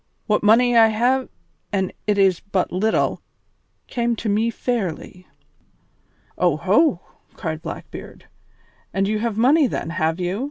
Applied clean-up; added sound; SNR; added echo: none; none; none; none.